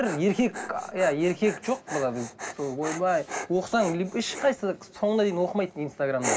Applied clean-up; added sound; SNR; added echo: none; Dog; 11 dB; reverberation time 2.1 s.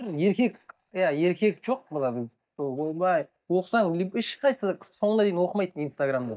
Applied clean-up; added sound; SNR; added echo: neural mask model DeepFilterNet 3.